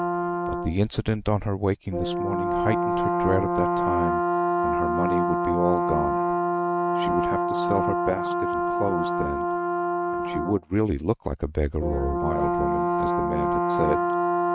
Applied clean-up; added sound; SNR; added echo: neural mask model RNNoise.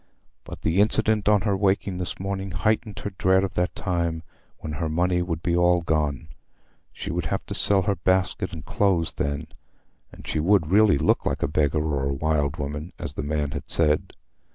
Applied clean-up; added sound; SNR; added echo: none; none; none; none.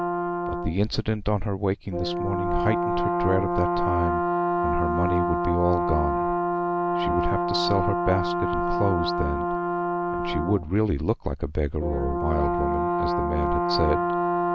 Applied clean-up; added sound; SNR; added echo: none; Brass instrument; -2 dB; none.